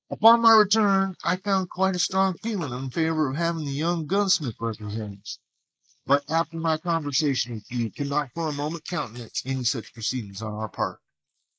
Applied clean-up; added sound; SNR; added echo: neural mask model Resemble Enhance denoiser.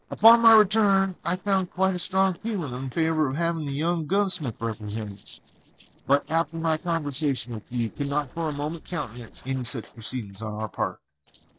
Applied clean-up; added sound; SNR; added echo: neural separator model SepFormer DNS4.